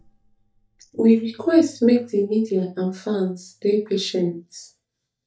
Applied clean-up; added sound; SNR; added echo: neural mask model DeepFilterNet 3.